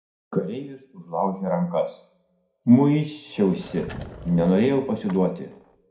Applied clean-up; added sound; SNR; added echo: none; Sliding door / Wood; 17 dB; reverberation time 0.4 s.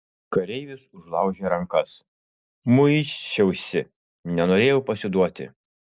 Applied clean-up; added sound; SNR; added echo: none; none; none; none.